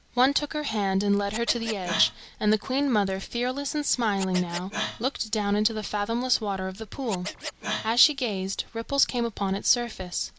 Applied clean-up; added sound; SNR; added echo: none; Scratching (performance technique); 12 dB; none.